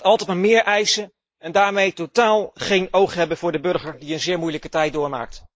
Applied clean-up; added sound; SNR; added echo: neural mask model Resemble Enhance denoiser.